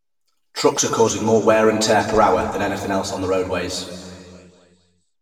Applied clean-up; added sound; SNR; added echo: none; none; none; reverberation time 1.8 s.